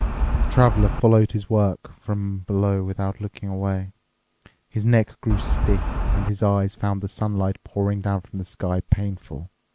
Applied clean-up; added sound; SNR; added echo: none; Wind; -2 dB; none.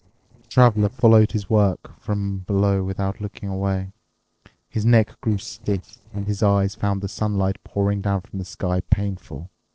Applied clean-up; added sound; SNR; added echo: neural separator model SepFormer DNS4.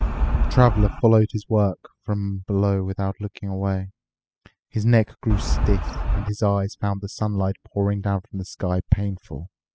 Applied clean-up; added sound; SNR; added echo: classical method spectral subtraction.